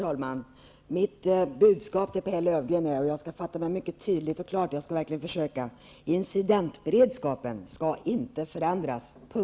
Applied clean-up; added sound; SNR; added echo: none; none; none; none.